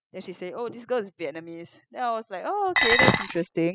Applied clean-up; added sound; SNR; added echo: classical method spectral subtraction.